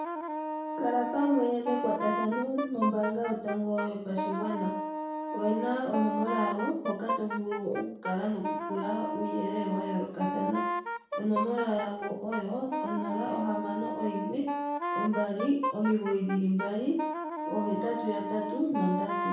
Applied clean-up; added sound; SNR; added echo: none; Wind instrument, woodwind instrument; 3 dB; reverberation time 0.5 s.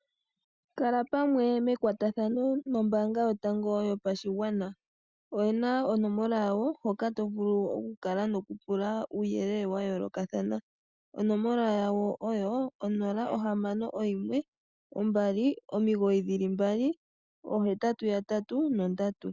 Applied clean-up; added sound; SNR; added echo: none; none; none; none.